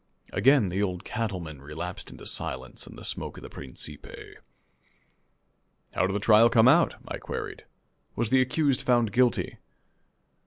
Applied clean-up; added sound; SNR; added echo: none; none; none; none.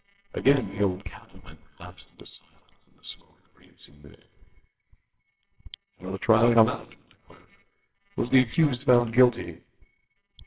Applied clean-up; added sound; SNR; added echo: neural separator model SepFormer WHAMR!.